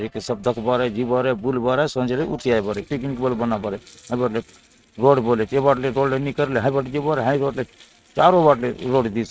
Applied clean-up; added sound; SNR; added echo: neural mask model RNNoise.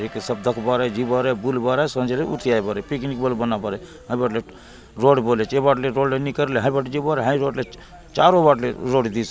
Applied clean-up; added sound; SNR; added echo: none; none; none; none.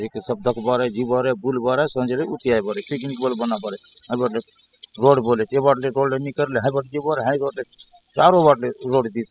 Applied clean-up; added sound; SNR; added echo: classical method spectral subtraction.